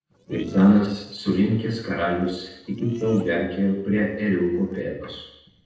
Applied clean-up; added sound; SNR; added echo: neural separator model SepFormer DNS4.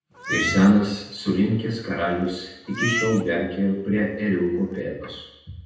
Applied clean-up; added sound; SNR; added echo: none; Meow; 10 dB; reverberation time 0.9 s.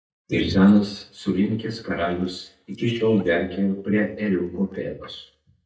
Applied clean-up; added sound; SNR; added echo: neural mask model DeepFilterNet 3.